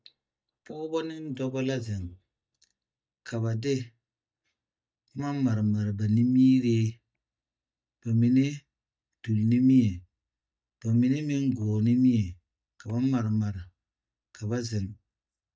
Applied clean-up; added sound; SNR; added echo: neural mask model DeepFilterNet 3.